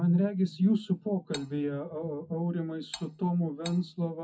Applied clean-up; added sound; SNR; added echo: classical method WPE with log-MMSE.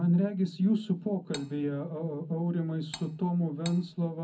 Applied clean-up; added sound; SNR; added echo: none; Cutlery, silverware; 17 dB; reverberation time 0.4 s.